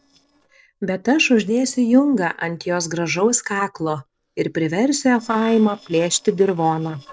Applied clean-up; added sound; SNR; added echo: neural separator model SepFormer DNS4.